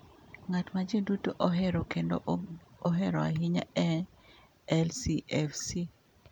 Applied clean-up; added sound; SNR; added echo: none; none; none; none.